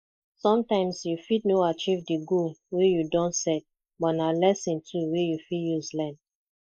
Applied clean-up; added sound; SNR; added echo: neural mask model Resemble Enhance denoiser.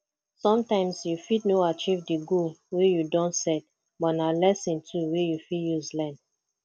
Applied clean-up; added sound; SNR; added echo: none; none; none; none.